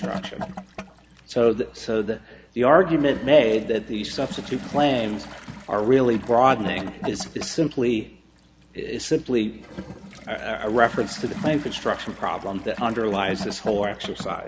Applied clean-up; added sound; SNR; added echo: none; Toilet flush / Gurgling; 14 dB; none.